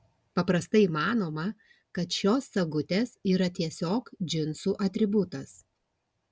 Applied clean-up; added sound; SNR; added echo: none; none; none; none.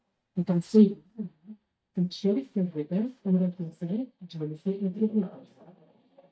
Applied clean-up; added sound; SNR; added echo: neural mask model DeepFilterNet 3.